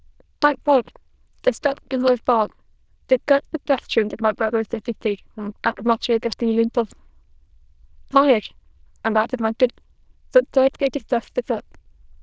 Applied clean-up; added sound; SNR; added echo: neural diffusion model UNIVERSE++.